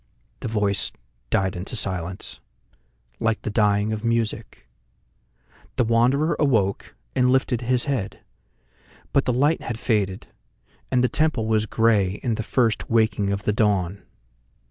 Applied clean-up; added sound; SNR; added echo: none; none; none; none.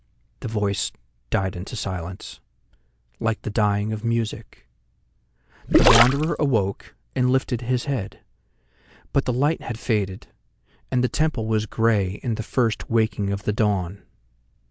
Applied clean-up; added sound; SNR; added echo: none; Gurgling; -5 dB; none.